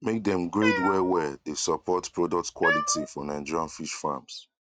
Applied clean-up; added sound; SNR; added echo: neural mask model RNNoise.